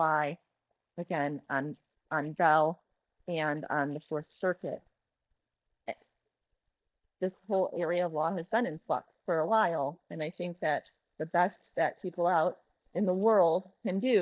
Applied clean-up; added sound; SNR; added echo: neural mask model DeepFilterNet 3.